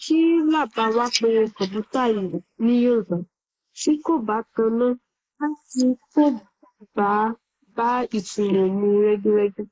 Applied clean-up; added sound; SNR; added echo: neural mask model Resemble Enhance denoiser.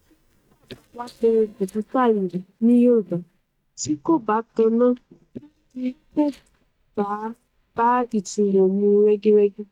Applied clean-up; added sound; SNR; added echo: neural mask model DeepFilterNet 3.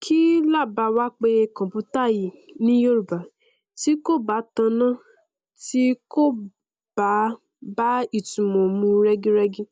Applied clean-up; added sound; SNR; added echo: none; none; none; none.